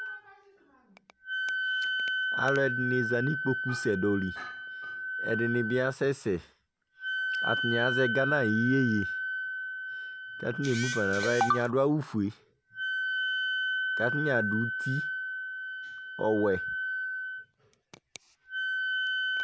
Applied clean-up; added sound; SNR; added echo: none; Wind instrument, woodwind instrument; 2 dB; none.